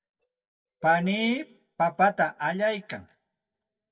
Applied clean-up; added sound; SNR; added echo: neural mask model DeepFilterNet 3.